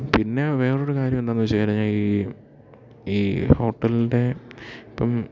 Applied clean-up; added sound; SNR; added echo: none; none; none; none.